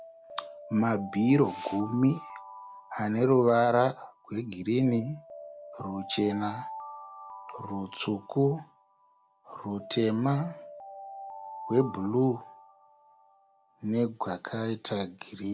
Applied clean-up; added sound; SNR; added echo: none; Alarm; 16 dB; none.